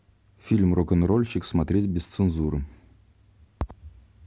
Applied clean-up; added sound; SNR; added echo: none; none; none; none.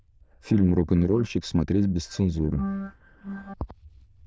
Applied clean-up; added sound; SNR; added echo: neural diffusion model UNIVERSE++.